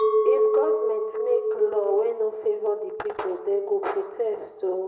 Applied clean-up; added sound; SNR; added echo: none; Chink, clink; 0 dB; reverberation time 0.9 s.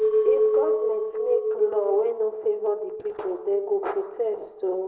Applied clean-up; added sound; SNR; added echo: neural separator model SepFormer DNS4.